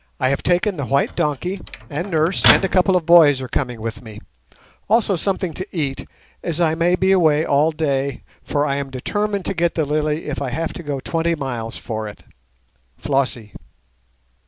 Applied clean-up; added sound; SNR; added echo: none; Microwave oven; 4 dB; none.